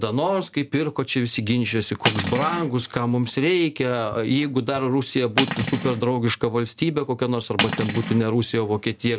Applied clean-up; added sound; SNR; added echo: none; Cutlery, silverware; 3 dB; none.